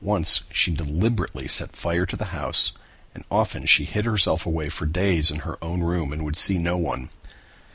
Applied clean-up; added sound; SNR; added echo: none; none; none; none.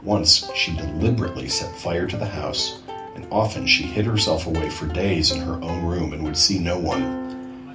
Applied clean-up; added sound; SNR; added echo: none; Plucked string instrument; 10 dB; reverberation time 0.3 s.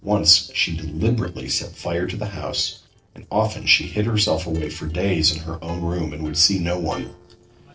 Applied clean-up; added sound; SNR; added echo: neural separator model SepFormer DNS4.